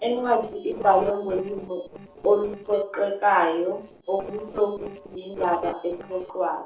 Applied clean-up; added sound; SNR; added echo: neural separator model SepFormer DNS4.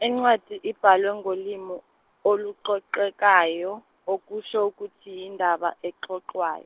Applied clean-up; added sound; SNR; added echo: none; none; none; none.